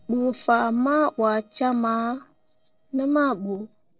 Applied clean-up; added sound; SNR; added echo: neural separator model SepFormer DNS4.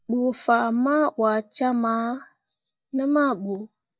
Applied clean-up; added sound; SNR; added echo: neural mask model DeepFilterNet 3.